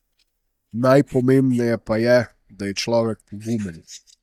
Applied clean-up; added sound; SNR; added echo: neural mask model DeepFilterNet 3.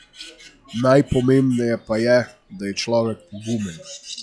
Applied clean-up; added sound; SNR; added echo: classical method log-MMSE.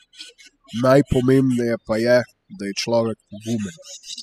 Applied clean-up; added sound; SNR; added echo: classical method spectral subtraction.